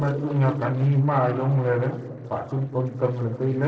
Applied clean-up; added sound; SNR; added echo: neural separator model SepFormer DNS4.